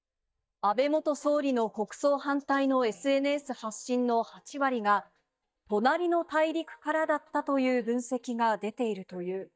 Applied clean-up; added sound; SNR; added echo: neural mask model DeepFilterNet 3.